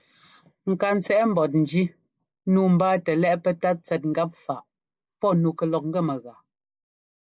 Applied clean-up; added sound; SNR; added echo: neural mask model Resemble Enhance denoiser.